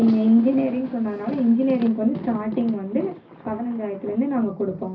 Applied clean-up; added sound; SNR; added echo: none; Thunder; 15 dB; reverberation time 0.4 s.